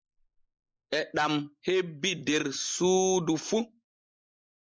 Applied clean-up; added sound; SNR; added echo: neural mask model Resemble Enhance denoiser.